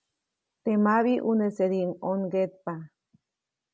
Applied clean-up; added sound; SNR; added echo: none; none; none; none.